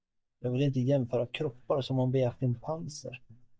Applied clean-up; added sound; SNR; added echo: neural mask model DeepFilterNet 3.